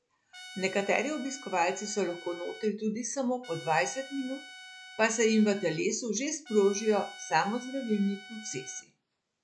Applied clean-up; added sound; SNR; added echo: none; Trumpet; 17 dB; none.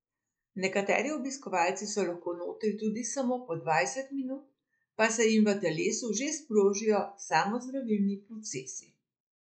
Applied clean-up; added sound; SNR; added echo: neural mask model Resemble Enhance denoiser.